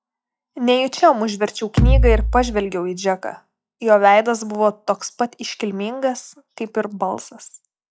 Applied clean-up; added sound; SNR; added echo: classical method log-MMSE.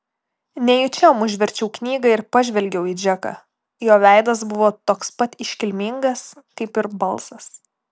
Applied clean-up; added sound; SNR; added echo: none; none; none; none.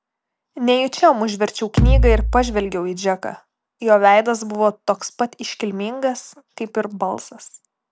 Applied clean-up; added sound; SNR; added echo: none; Bass drum; -3 dB; none.